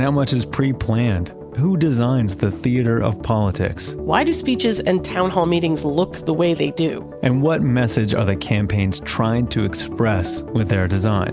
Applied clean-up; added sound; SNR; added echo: none; none; none; none.